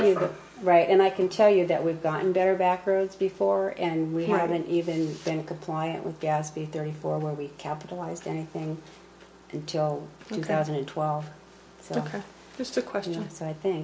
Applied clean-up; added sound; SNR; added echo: none; none; none; none.